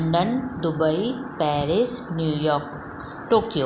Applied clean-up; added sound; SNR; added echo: none; Wind instrument, woodwind instrument; 20 dB; none.